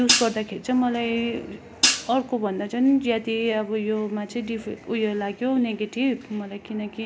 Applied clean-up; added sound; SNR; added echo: none; Hi-hat; 0 dB; none.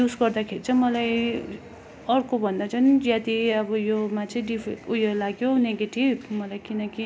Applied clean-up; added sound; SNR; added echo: none; none; none; none.